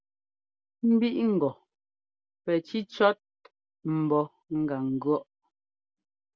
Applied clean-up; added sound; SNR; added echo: none; none; none; none.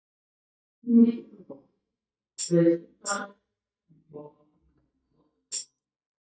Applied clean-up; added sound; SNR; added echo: neural mask model DeepFilterNet 3.